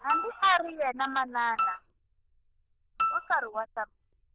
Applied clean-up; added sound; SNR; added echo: neural diffusion model UNIVERSE++.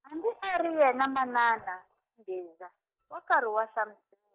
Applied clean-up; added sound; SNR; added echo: neural mask model DeepFilterNet 3.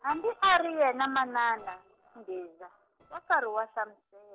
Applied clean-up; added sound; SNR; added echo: neural separator model SepFormer DNS4.